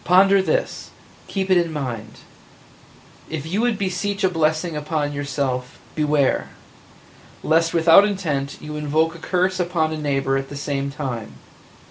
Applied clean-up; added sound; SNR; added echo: none; none; none; none.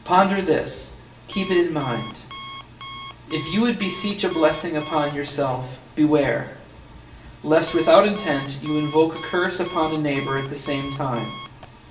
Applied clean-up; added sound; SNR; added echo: none; Alarm; 14 dB; reverberation time 0.6 s.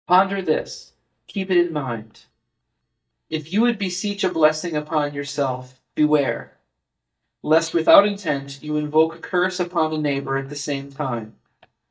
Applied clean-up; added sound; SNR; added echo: neural mask model DeepFilterNet 3.